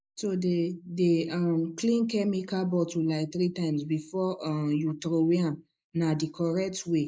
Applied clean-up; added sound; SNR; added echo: neural mask model Resemble Enhance denoiser.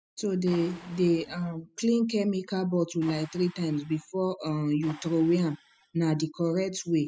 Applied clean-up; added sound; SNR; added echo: classical method spectral subtraction.